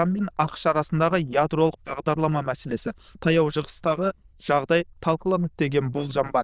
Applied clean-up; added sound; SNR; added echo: neural diffusion model UNIVERSE++.